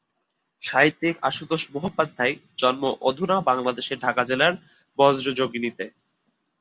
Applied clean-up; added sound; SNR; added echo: none; none; none; none.